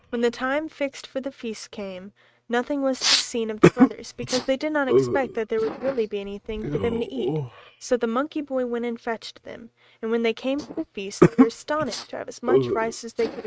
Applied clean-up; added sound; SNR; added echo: neural mask model RNNoise.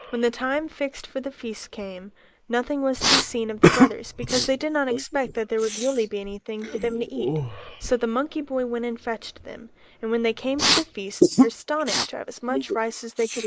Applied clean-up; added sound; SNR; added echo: neural mask model Resemble Enhance denoiser.